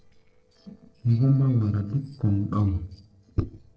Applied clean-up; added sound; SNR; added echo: neural separator model SepFormer DNS4.